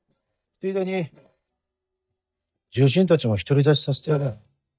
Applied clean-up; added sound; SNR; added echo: neural mask model DeepFilterNet 3.